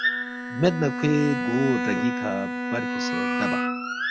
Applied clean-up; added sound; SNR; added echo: none; Bird + Bowed string instrument; 0 dB; none.